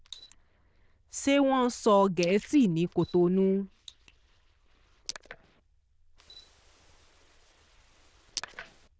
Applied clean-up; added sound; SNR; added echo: neural diffusion model UNIVERSE++.